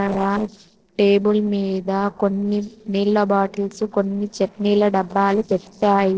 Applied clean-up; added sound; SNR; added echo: neural separator model SepFormer DNS4.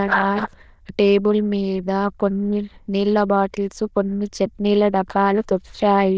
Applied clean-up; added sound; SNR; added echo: neural diffusion model UNIVERSE++.